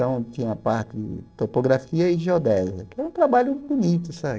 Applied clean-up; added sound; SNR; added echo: neural separator model SepFormer DNS4.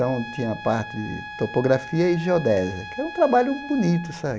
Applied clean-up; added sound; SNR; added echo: none; Trumpet; 14 dB; none.